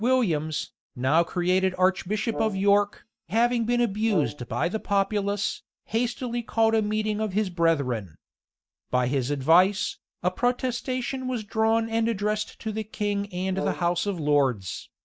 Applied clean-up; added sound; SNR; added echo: neural mask model DeepFilterNet 3.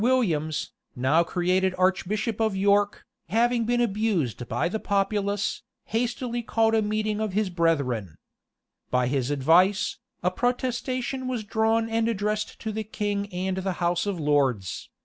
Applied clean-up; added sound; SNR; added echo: none; none; none; none.